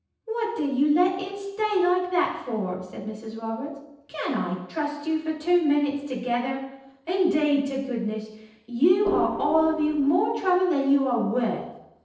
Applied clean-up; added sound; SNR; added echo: neural separator model SepFormer DNS4.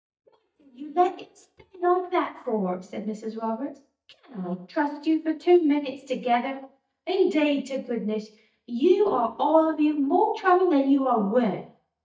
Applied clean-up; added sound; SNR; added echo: neural mask model DeepFilterNet 3.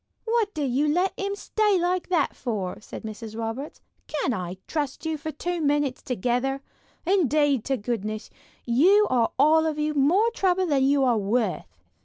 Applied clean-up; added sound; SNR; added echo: none; none; none; none.